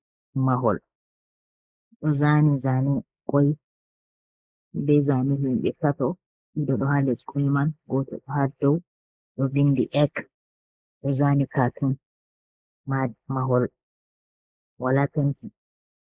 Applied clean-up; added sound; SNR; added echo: neural mask model Resemble Enhance denoiser.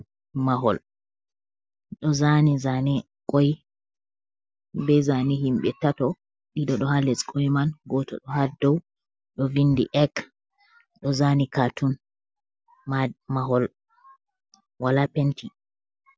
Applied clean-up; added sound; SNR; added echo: none; none; none; none.